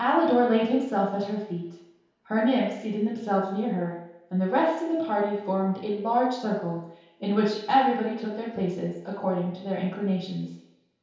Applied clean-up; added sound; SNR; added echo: none; none; none; reverberation time 0.8 s.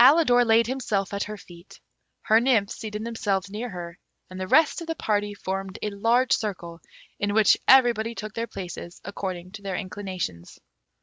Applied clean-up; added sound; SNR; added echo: none; none; none; none.